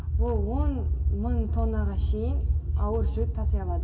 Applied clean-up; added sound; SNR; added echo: none; none; none; reverberation time 2.5 s.